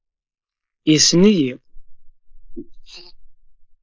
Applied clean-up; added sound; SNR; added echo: neural mask model Resemble Enhance denoiser.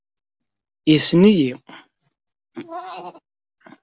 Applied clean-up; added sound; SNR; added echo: none; none; none; none.